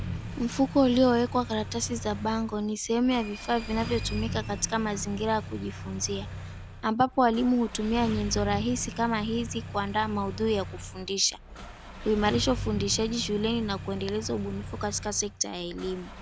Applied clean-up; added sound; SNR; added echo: none; Engine starting; 9 dB; none.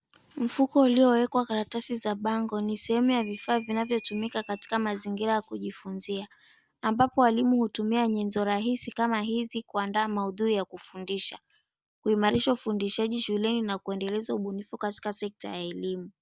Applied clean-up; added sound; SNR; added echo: none; none; none; none.